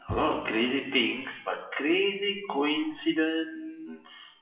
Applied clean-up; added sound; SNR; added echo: classical method WPE with log-MMSE.